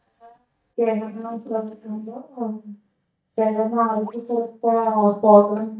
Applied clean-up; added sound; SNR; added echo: neural mask model DeepFilterNet 3.